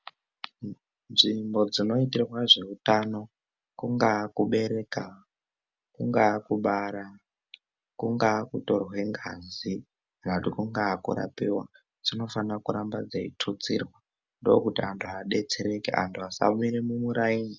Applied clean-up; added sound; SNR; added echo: none; none; none; none.